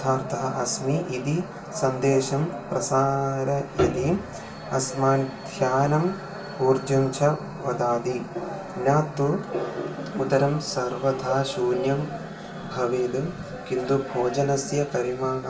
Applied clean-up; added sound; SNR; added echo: none; Piano; 9 dB; reverberation time 0.3 s.